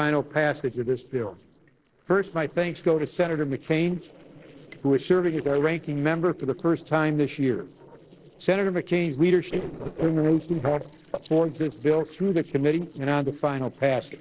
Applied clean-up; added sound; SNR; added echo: neural separator model SepFormer DNS4.